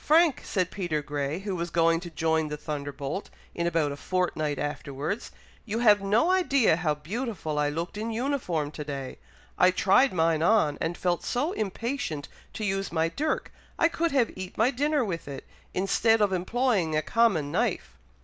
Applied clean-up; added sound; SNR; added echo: none; none; none; none.